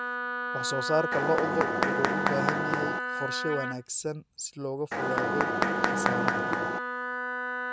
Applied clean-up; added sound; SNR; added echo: none; Mechanisms + Wind instrument, woodwind instrument; -4 dB; none.